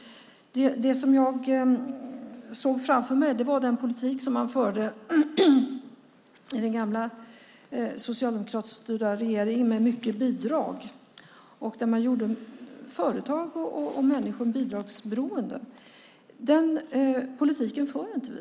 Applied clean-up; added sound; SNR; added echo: none; none; none; none.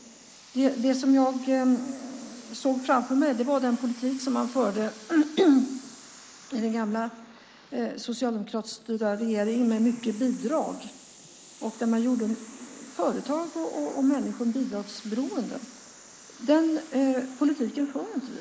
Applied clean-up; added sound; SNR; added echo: neural mask model Resemble Enhance denoiser.